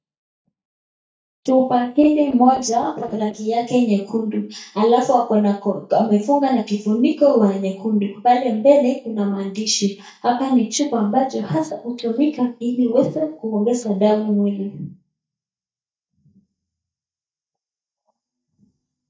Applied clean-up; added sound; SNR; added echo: neural mask model DeepFilterNet 3.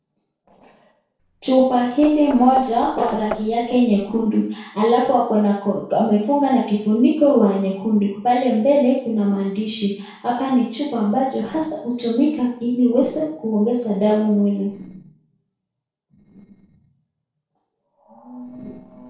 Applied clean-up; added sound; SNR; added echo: neural separator model SepFormer DNS4.